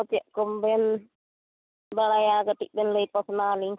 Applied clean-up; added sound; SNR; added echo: none; none; none; none.